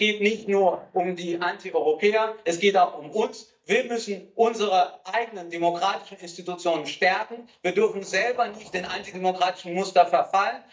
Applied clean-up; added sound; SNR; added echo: neural mask model DeepFilterNet 3.